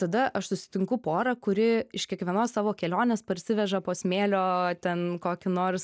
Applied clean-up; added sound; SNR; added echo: none; none; none; none.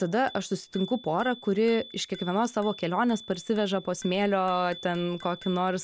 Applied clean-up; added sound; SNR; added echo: none; Bicycle bell; 19 dB; none.